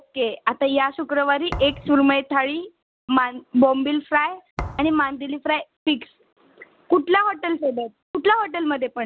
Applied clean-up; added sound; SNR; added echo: none; Thump, thud; 13 dB; none.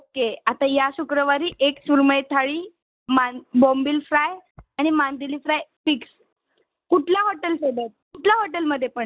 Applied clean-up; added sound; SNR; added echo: neural mask model DeepFilterNet 3.